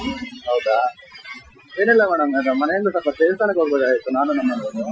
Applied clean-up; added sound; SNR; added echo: classical method Wiener filter.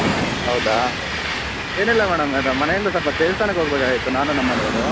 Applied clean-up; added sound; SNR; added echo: none; Train; 2 dB; none.